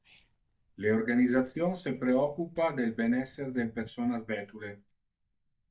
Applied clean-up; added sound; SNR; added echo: neural mask model DeepFilterNet 3.